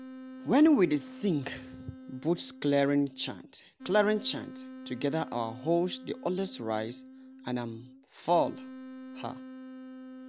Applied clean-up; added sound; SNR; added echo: none; Wind instrument, woodwind instrument; 16 dB; none.